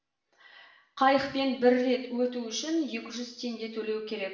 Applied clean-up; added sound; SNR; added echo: none; none; none; reverberation time 0.7 s.